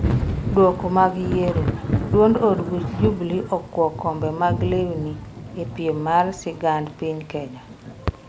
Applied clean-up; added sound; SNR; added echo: none; Thunder / Rain; 5 dB; none.